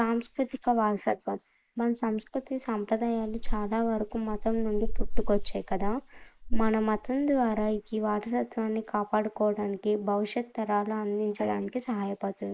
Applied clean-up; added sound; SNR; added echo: neural mask model Resemble Enhance denoiser.